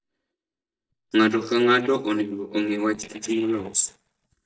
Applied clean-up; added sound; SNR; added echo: neural mask model DeepFilterNet 3.